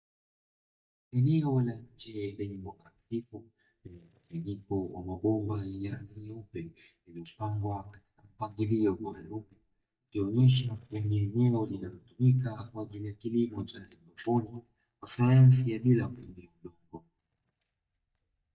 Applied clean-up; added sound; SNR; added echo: neural mask model DeepFilterNet 3.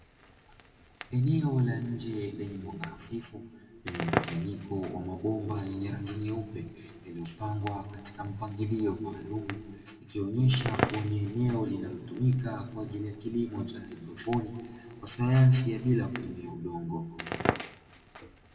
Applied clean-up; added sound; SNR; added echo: none; Crackle; 9 dB; reverberation time 1.7 s.